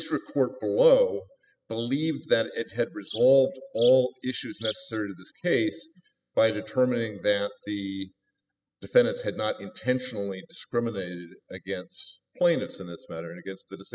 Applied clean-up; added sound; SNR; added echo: classical method spectral subtraction.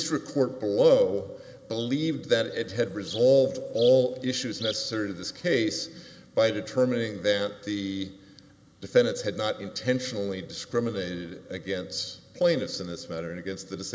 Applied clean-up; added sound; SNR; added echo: none; Insect; 16 dB; none.